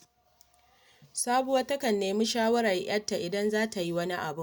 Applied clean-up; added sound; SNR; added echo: none; none; none; none.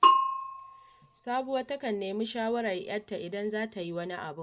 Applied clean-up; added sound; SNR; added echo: none; Bell / Percussion; -4 dB; none.